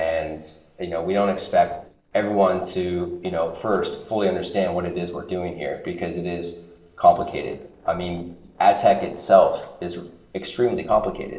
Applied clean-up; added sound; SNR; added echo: neural separator model SepFormer DNS4.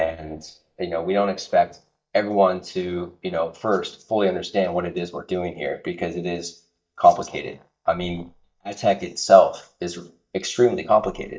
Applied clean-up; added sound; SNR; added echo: neural mask model DeepFilterNet 3.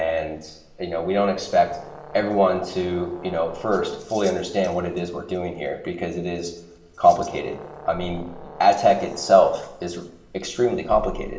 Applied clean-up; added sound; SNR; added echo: none; Brass instrument; 19 dB; reverberation time 1.3 s.